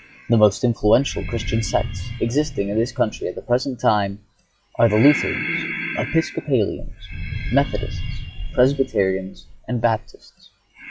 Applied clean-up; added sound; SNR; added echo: classical method log-MMSE.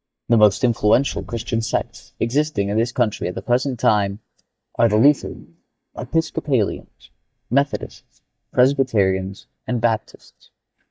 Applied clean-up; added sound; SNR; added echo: neural mask model DeepFilterNet 3.